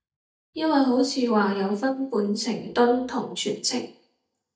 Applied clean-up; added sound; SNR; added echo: neural mask model DeepFilterNet 3.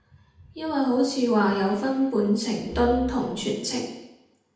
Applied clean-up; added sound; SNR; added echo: none; Breathing; 16 dB; reverberation time 0.8 s.